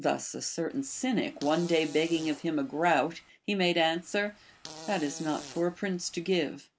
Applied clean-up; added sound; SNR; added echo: none; Fart; 18 dB; none.